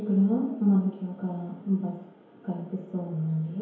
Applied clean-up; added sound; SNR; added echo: none; none; none; reverberation time 1.0 s.